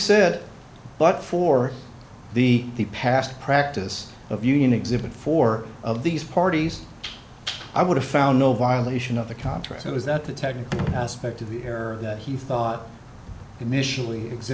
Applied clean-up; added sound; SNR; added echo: none; none; none; none.